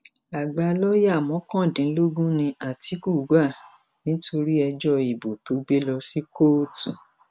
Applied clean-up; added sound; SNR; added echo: none; none; none; none.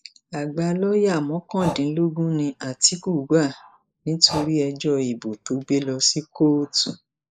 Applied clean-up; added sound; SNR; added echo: neural mask model Resemble Enhance denoiser.